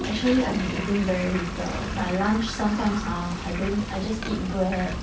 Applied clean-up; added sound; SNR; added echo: none; Toilet flush; 11 dB; none.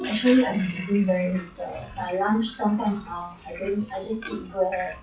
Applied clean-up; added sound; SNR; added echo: classical method log-MMSE.